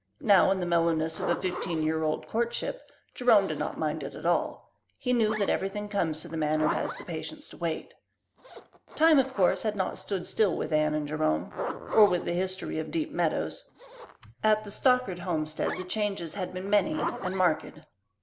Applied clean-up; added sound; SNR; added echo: none; Zipper (clothing); 13 dB; none.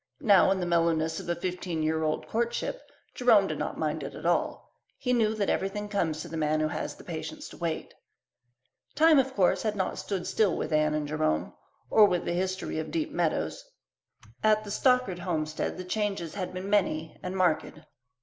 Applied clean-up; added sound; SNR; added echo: none; none; none; none.